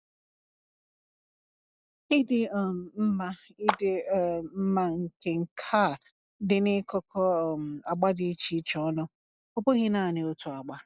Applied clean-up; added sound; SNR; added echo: none; Clapping; 6 dB; none.